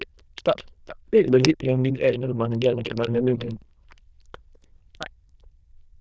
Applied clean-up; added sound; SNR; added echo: neural diffusion model UNIVERSE++.